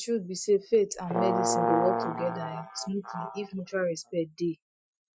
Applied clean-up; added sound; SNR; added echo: classical method Wiener filter.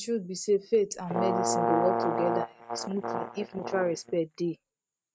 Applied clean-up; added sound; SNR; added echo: neural mask model RNNoise.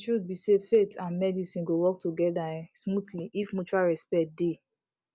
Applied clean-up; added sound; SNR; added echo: none; none; none; none.